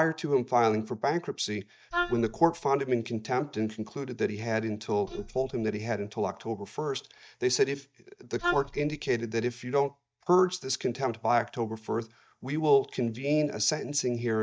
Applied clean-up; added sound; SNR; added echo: neural mask model DeepFilterNet 3.